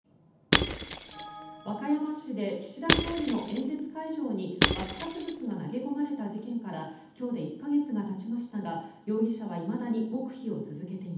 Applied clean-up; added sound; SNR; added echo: none; Shatter / Crushing; -1 dB; reverberation time 0.8 s.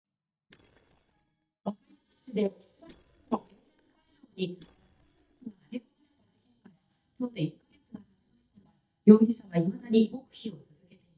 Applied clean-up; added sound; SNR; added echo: neural mask model DeepFilterNet 3.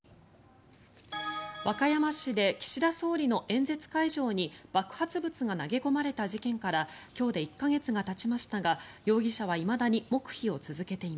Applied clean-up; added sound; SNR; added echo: none; none; none; none.